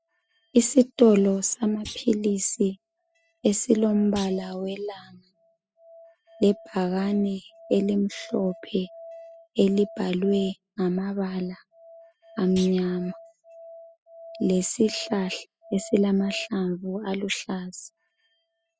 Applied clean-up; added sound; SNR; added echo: classical method spectral subtraction.